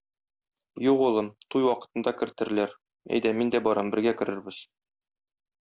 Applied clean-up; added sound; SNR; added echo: none; none; none; none.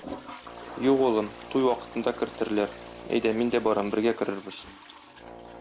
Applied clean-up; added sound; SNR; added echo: none; Toilet flush + Brass instrument; 15 dB; none.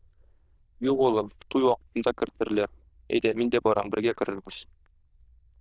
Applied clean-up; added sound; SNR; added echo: neural diffusion model UNIVERSE++.